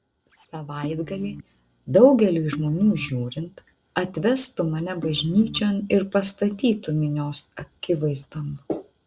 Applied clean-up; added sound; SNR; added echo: neural separator model SepFormer DNS4.